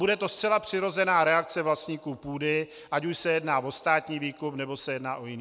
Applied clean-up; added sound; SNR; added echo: none; none; none; none.